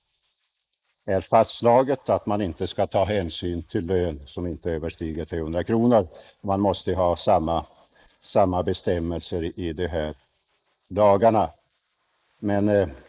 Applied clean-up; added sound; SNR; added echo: neural mask model Resemble Enhance denoiser.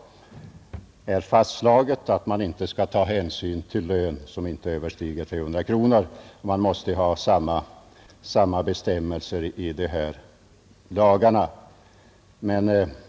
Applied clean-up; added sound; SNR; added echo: none; none; none; none.